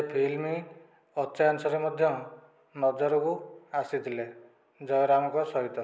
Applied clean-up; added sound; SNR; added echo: none; none; none; none.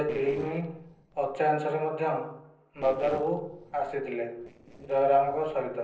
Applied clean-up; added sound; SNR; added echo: neural separator model SepFormer DNS4.